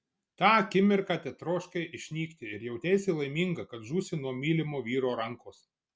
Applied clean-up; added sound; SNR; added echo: none; none; none; none.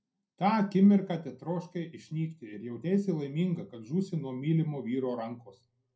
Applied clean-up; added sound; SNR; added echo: none; none; none; reverberation time 0.2 s.